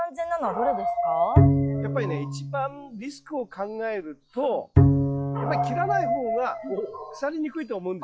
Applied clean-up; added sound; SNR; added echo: classical method log-MMSE.